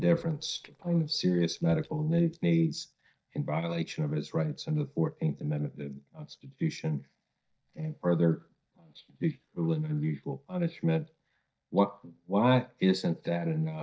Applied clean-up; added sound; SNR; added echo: neural mask model DeepFilterNet 3.